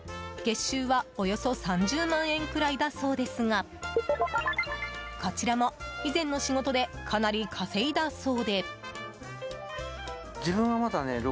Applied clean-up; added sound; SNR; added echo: none; none; none; none.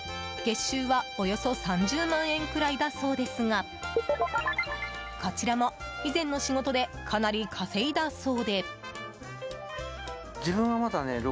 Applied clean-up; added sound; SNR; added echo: none; Guitar; 15 dB; none.